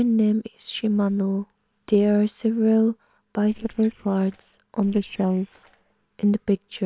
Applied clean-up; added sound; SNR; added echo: neural separator model SepFormer WHAM!.